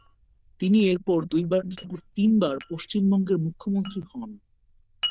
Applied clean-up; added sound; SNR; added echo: neural diffusion model UNIVERSE++.